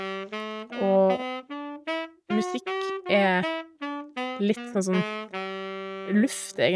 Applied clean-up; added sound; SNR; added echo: neural mask model RNNoise.